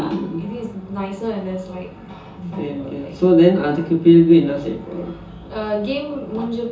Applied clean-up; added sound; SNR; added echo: none; none; none; reverberation time 0.7 s.